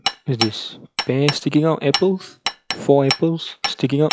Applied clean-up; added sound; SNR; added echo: classical method log-MMSE.